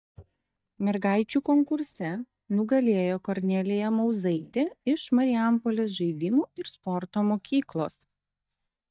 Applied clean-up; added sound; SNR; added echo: neural mask model DeepFilterNet 3.